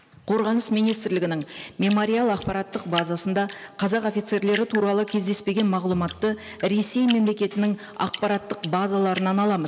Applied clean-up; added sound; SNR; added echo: none; Tambourine + Drip; 14 dB; none.